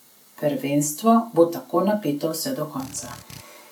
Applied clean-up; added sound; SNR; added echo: none; Drill; 19 dB; none.